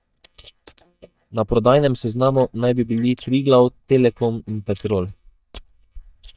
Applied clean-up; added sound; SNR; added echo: neural mask model DeepFilterNet 3.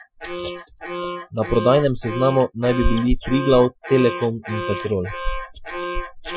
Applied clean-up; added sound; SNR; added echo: classical method Wiener filter.